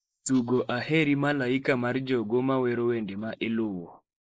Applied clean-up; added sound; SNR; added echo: neural mask model Resemble Enhance denoiser.